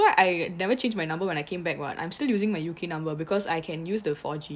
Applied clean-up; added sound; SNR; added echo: none; none; none; none.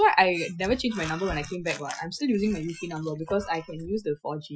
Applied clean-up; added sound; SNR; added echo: classical method Wiener filter.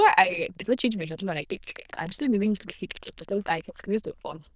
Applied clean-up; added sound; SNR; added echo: neural diffusion model UNIVERSE++.